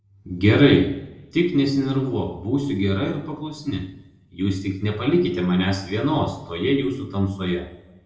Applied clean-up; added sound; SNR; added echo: none; none; none; reverberation time 0.6 s.